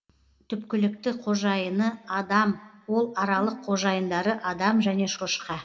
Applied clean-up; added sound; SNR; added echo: none; Bowed string instrument; 17 dB; reverberation time 0.7 s.